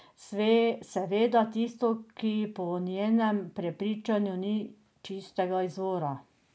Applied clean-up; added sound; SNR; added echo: none; none; none; none.